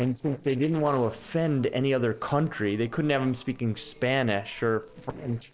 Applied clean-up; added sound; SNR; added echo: neural separator model SepFormer DNS4.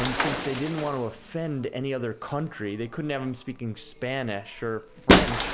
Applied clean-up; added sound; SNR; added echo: none; Shatter; -2 dB; none.